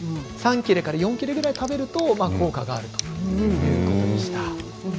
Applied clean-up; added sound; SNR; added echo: none; none; none; none.